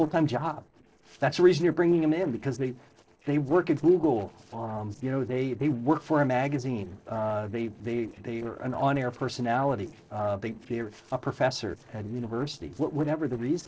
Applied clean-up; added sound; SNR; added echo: neural separator model SepFormer DNS4.